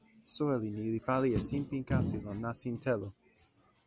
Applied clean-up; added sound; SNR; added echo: none; none; none; none.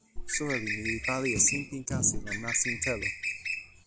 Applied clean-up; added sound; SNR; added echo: none; Bird; 3 dB; none.